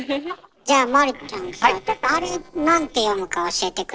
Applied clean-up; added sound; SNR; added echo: neural separator model SepFormer DNS4.